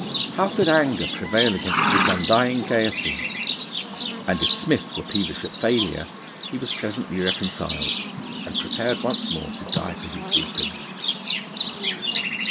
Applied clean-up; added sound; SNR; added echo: none; Livestock, farm animals, working animals; 1 dB; none.